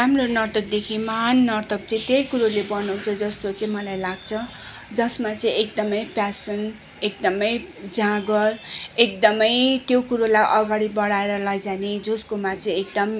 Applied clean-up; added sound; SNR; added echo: none; none; none; none.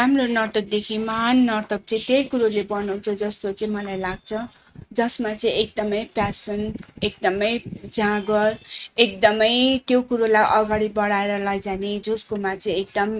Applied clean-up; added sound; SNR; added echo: neural mask model RNNoise.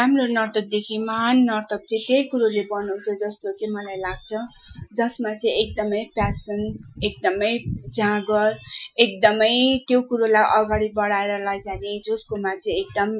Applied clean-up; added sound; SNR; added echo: classical method Wiener filter.